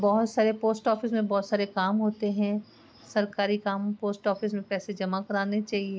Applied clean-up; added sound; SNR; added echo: none; none; none; none.